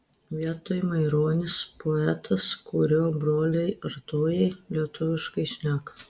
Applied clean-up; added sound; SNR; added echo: none; none; none; none.